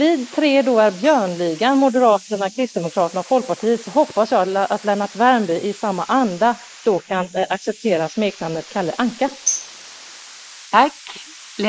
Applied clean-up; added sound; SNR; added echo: neural mask model Resemble Enhance denoiser.